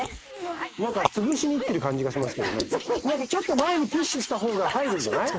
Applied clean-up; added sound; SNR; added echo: neural mask model Resemble Enhance denoiser.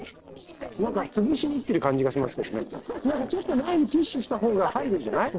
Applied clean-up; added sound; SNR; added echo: neural separator model SepFormer DNS4.